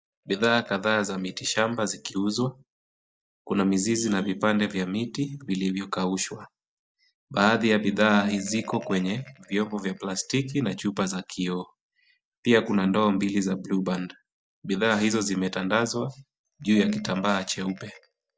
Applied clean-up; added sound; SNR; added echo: neural mask model DeepFilterNet 3.